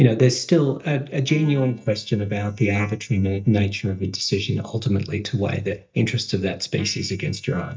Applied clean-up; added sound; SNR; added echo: neural mask model DeepFilterNet 3.